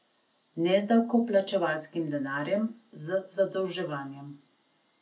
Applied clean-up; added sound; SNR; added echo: none; none; none; none.